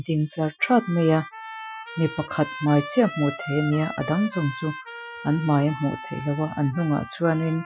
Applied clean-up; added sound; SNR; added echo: classical method Wiener filter.